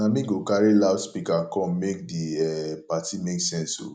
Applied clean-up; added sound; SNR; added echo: none; none; none; none.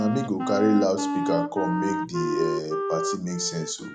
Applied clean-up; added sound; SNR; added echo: none; Wind instrument, woodwind instrument; 3 dB; none.